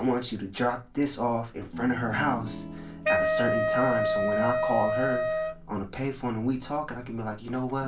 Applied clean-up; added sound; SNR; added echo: none; Wind instrument, woodwind instrument; -2 dB; reverberation time 0.3 s.